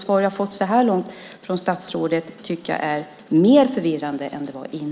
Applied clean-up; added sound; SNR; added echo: none; none; none; none.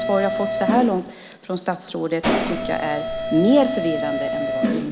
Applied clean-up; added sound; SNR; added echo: none; Mechanisms; 2 dB; none.